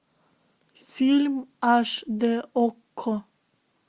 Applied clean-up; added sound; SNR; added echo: none; none; none; none.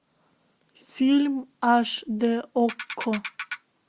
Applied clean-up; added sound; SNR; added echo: none; Ratchet, pawl; 11 dB; none.